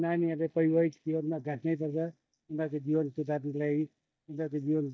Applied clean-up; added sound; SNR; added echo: neural mask model DeepFilterNet 3.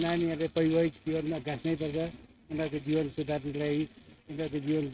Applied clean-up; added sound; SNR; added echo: neural mask model RNNoise.